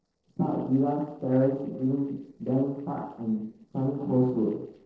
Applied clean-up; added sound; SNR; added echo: neural separator model SepFormer DNS4.